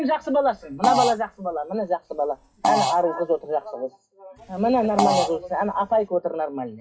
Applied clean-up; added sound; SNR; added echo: classical method WPE with log-MMSE.